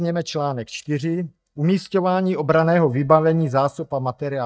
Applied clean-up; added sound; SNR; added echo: neural mask model DeepFilterNet 3.